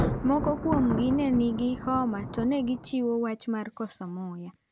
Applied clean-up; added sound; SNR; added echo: none; Thunder; 6 dB; none.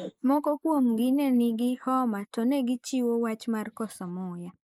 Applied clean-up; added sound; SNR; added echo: neural mask model Resemble Enhance denoiser.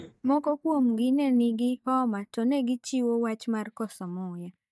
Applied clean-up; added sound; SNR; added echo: neural mask model DeepFilterNet 3.